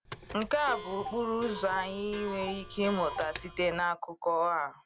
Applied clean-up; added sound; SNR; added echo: none; Clock; 10 dB; none.